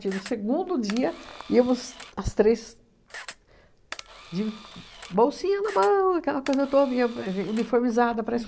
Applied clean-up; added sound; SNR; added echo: none; Camera; 19 dB; none.